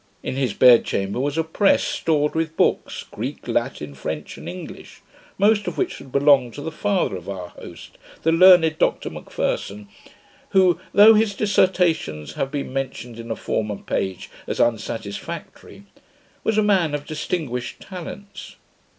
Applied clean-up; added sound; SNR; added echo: none; none; none; none.